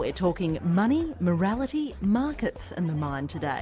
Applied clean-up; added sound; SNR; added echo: none; none; none; none.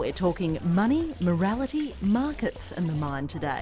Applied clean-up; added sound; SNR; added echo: none; Liquid; 20 dB; none.